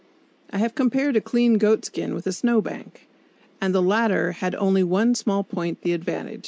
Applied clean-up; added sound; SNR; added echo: none; none; none; none.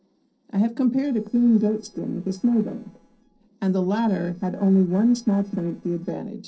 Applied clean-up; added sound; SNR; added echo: neural separator model SepFormer DNS4.